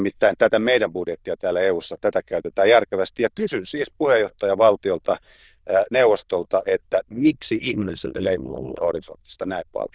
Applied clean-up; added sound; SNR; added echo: neural diffusion model UNIVERSE++.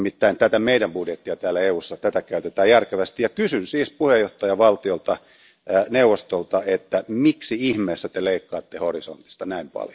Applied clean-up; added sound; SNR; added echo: none; none; none; none.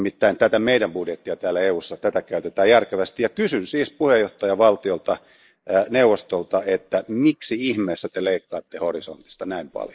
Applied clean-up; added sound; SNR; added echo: neural mask model Resemble Enhance denoiser.